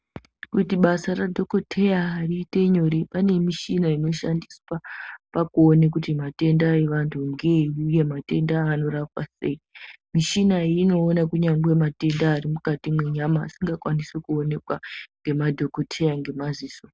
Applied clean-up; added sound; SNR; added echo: none; none; none; none.